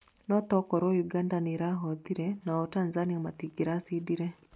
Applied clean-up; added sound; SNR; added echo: none; none; none; none.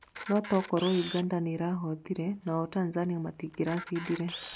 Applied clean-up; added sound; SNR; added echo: none; Camera; 14 dB; none.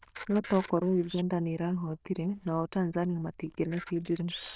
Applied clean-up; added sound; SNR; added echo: neural diffusion model UNIVERSE++.